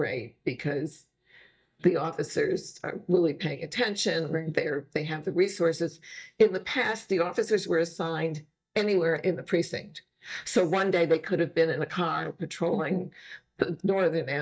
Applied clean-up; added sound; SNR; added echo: neural mask model DeepFilterNet 3.